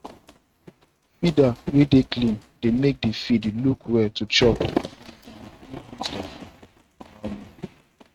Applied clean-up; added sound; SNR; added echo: neural mask model RNNoise.